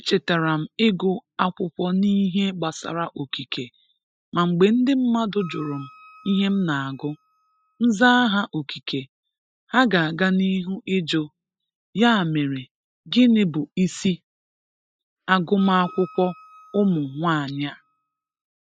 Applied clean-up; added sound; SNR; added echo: classical method spectral subtraction.